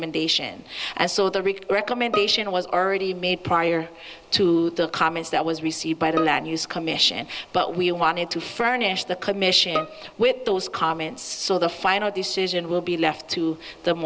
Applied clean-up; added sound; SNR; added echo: none; Bowed string instrument; 11 dB; none.